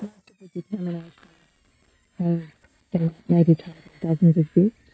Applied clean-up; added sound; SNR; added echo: neural mask model DeepFilterNet 3.